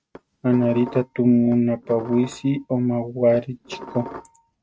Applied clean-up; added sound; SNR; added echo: neural mask model RNNoise.